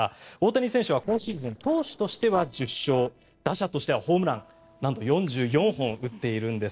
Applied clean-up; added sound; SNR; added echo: neural separator model SepFormer DNS4.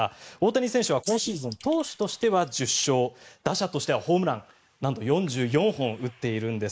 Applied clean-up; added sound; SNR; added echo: neural mask model Resemble Enhance denoiser.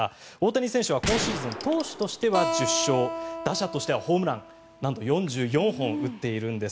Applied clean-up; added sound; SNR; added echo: none; Gunshot, gunfire + Acoustic guitar; 6 dB; none.